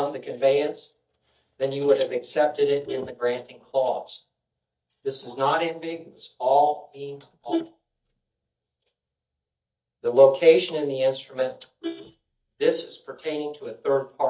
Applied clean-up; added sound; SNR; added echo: neural mask model DeepFilterNet 3.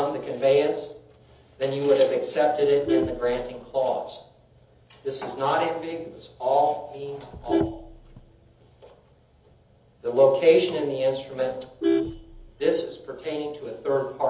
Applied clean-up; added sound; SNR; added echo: none; Vehicle horn, car horn, honking; 9 dB; reverberation time 0.7 s.